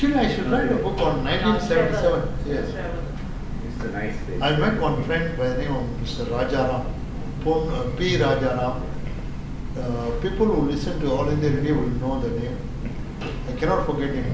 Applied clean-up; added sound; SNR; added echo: none; Train; 4 dB; reverberation time 1.3 s.